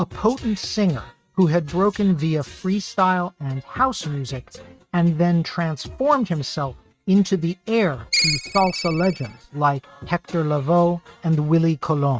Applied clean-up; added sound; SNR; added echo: neural mask model RNNoise.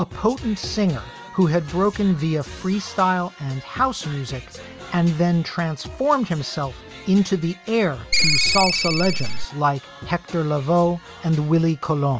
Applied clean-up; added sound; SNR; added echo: none; Ringtone; -2 dB; none.